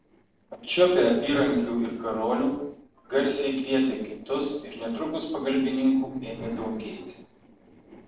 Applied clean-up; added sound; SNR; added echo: neural separator model SepFormer DNS4.